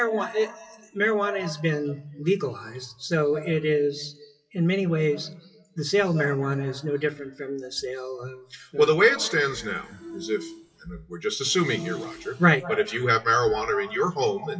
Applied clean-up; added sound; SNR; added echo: classical method WPE with log-MMSE.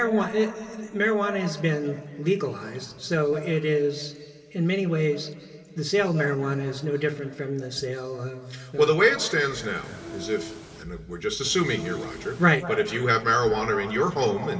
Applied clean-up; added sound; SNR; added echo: none; Train; 13 dB; reverberation time 2.3 s.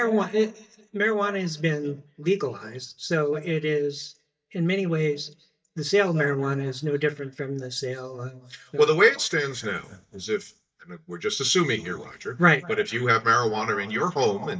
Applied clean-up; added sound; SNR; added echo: neural mask model DeepFilterNet 3.